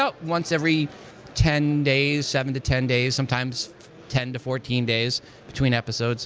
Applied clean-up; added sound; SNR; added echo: none; none; none; none.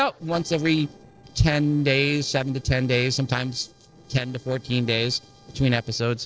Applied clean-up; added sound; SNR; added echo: neural separator model SepFormer DNS4.